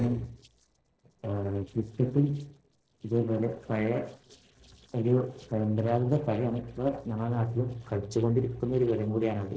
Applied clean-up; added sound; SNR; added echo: neural separator model SepFormer DNS4.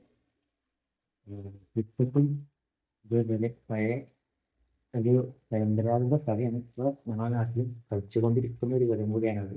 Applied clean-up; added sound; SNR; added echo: neural mask model DeepFilterNet 3.